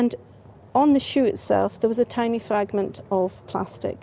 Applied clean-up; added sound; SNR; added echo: none; none; none; none.